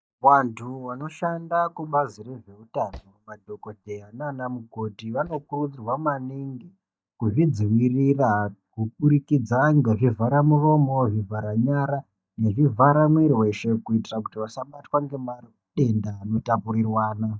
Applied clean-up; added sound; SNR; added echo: neural mask model DeepFilterNet 3.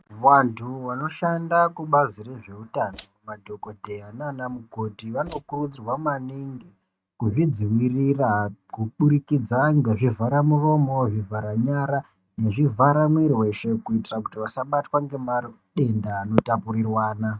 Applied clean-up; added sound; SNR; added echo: neural mask model RNNoise.